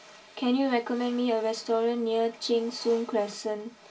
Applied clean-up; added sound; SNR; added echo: none; none; none; reverberation time 0.2 s.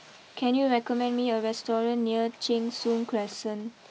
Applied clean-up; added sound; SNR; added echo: none; none; none; none.